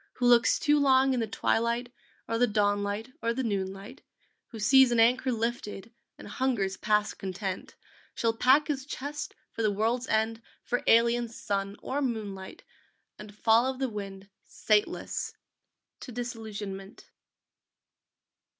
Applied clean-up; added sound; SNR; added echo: none; none; none; none.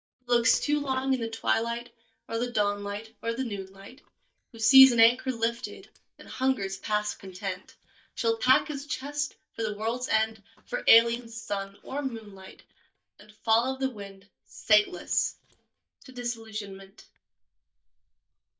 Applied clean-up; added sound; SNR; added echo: neural mask model DeepFilterNet 3.